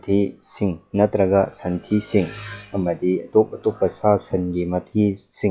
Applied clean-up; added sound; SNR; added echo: classical method log-MMSE.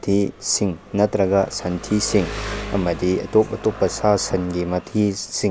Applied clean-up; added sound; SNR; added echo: none; Engine; 14 dB; none.